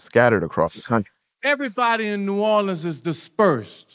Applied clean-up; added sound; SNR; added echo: neural mask model Resemble Enhance denoiser.